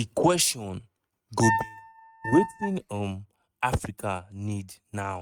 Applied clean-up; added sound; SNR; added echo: neural mask model RNNoise.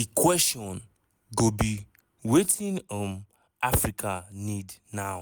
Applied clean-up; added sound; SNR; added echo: none; none; none; none.